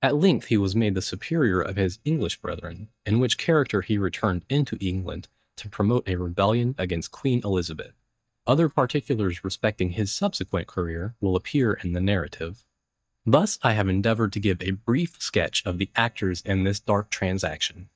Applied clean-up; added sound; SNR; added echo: neural mask model DeepFilterNet 3.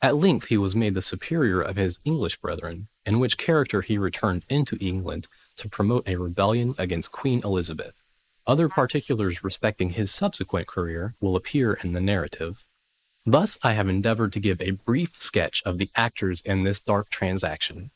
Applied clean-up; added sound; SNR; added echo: neural mask model Resemble Enhance denoiser.